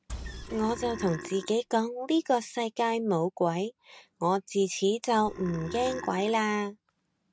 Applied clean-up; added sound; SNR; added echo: none; Engine + Burping, eructation; 12 dB; none.